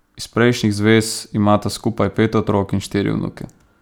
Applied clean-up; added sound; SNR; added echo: none; none; none; none.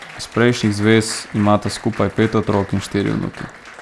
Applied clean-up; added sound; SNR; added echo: none; Applause; 17 dB; none.